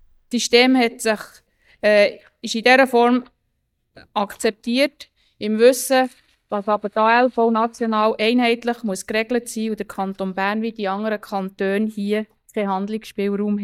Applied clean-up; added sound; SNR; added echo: neural mask model DeepFilterNet 3.